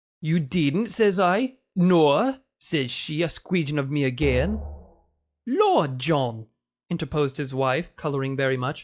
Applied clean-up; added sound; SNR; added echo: classical method log-MMSE.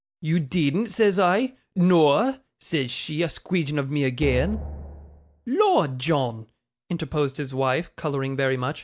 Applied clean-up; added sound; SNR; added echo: none; Drum; 10 dB; none.